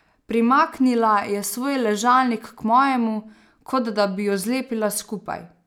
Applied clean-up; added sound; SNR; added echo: none; none; none; none.